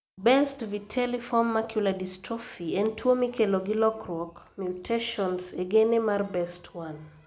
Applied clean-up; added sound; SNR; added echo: none; none; none; none.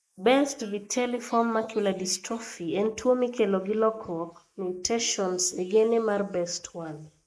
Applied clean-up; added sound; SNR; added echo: neural mask model Resemble Enhance denoiser.